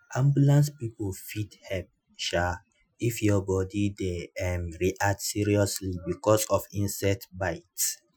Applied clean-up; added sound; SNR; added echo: classical method Wiener filter.